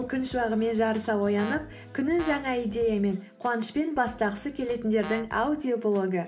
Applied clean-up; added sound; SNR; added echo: none; Brass instrument; 14 dB; none.